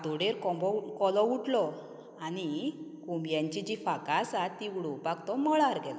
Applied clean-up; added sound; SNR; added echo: none; none; none; none.